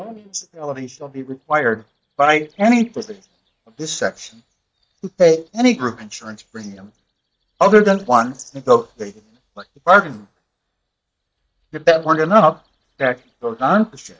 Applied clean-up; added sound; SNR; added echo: neural mask model DeepFilterNet 3.